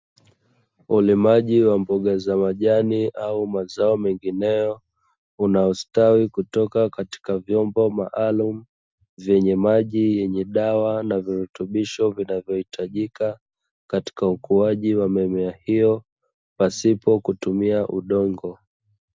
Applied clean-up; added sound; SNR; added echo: none; none; none; none.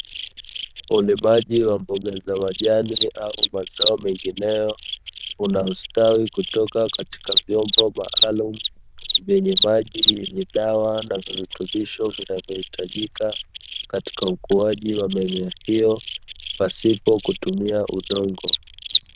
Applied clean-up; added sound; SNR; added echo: neural diffusion model UNIVERSE++.